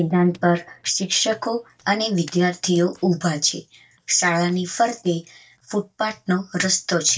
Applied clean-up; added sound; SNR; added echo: neural mask model DeepFilterNet 3.